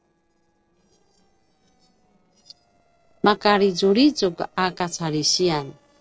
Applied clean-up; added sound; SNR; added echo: neural separator model SepFormer DNS4.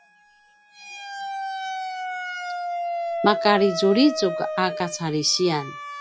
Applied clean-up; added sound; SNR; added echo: classical method log-MMSE.